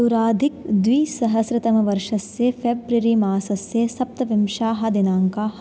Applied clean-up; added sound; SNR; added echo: none; none; none; none.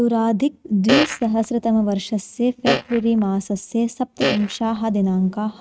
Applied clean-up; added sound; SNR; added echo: neural mask model RNNoise.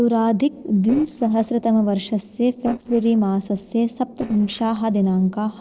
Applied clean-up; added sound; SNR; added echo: neural separator model SepFormer DNS4.